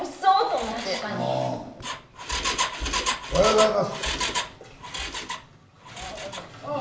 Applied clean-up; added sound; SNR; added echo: none; Engine; 4 dB; reverberation time 0.8 s.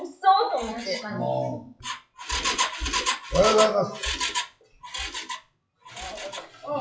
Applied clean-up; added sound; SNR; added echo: classical method WPE with log-MMSE.